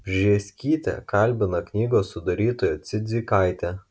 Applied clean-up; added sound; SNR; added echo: none; none; none; none.